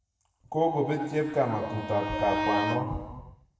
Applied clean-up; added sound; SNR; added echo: none; Bowed string instrument; 5 dB; reverberation time 1.1 s.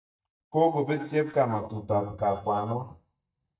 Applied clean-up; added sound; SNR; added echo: neural mask model DeepFilterNet 3.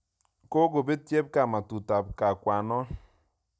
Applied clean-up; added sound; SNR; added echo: none; none; none; none.